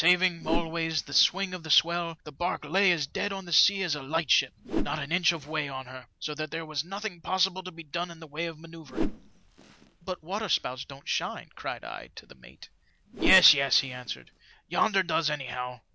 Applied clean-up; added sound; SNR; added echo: none; Whoosh, swoosh, swish; 8 dB; none.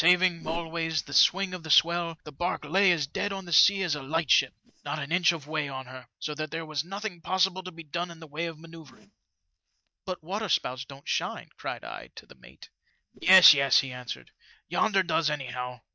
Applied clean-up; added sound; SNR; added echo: neural mask model DeepFilterNet 3.